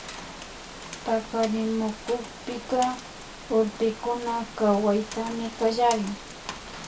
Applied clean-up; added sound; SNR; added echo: none; Rain; 12 dB; reverberation time 0.3 s.